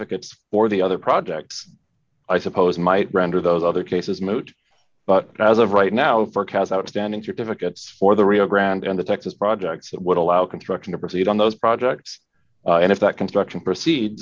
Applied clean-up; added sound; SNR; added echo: none; none; none; none.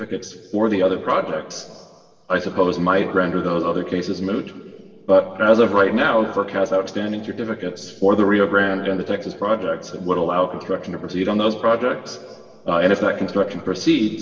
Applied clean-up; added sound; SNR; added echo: none; none; none; reverberation time 1.9 s.